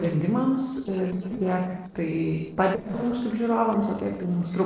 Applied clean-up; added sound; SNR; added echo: neural separator model SepFormer DNS4.